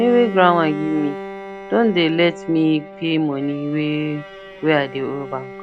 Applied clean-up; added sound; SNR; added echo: none; Bowed string instrument; 13 dB; none.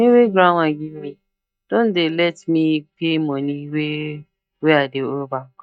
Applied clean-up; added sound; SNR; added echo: neural mask model DeepFilterNet 3.